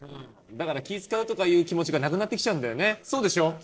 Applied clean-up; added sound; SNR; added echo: neural separator model SepFormer DNS4.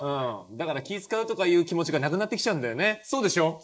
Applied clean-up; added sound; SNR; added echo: neural mask model Resemble Enhance denoiser.